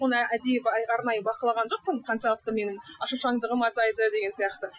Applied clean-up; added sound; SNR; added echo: classical method Wiener filter.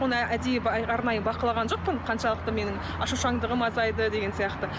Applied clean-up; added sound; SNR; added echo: none; none; none; none.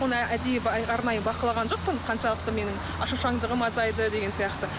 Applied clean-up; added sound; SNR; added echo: none; Boiling; 16 dB; none.